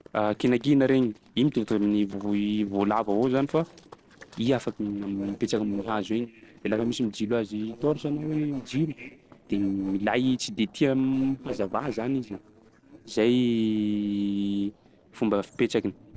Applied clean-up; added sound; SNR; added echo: neural separator model SepFormer DNS4.